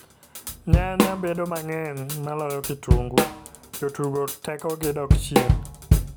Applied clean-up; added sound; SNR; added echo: none; Drum / Drum kit; -5 dB; none.